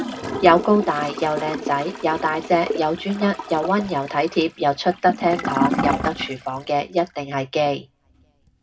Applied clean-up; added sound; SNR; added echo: none; Toilet flush / Gurgling; 7 dB; reverberation time 0.2 s.